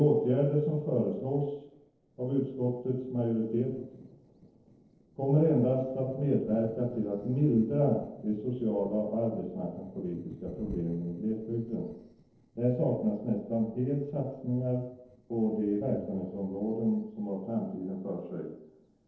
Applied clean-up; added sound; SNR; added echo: neural separator model SepFormer DNS4.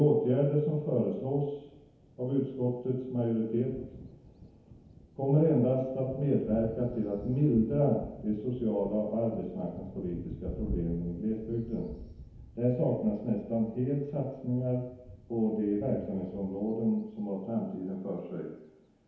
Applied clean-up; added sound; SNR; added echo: none; Thunder; 16 dB; reverberation time 1.0 s.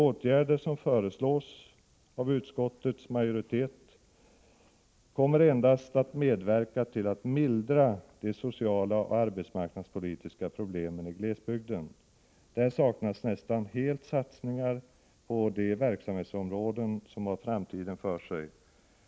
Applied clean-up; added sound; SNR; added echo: none; none; none; none.